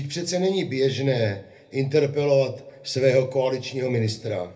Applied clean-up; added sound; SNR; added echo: none; none; none; reverberation time 0.3 s.